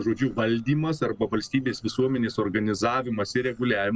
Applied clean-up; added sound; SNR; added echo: neural separator model SepFormer DNS4.